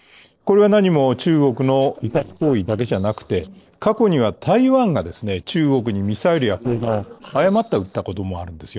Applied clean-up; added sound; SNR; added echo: neural separator model SepFormer DNS4.